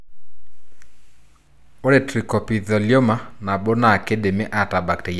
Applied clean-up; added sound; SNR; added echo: none; none; none; none.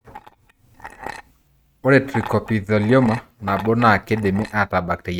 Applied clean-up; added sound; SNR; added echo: neural mask model RNNoise.